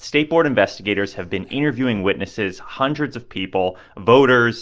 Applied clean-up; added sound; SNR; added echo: neural separator model SepFormer DNS4.